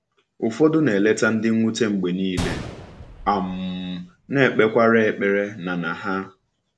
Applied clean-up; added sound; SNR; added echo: none; Gunshot, gunfire; 18 dB; none.